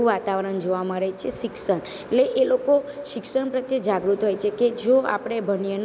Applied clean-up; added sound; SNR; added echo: none; none; none; none.